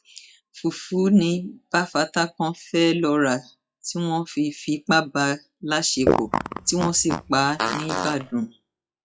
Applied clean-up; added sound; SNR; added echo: classical method log-MMSE.